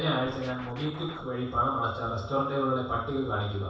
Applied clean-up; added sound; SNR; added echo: none; Scratching (performance technique); 15 dB; reverberation time 0.7 s.